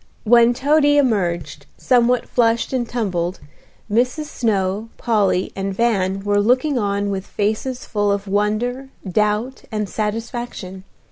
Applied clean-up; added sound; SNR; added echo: none; none; none; none.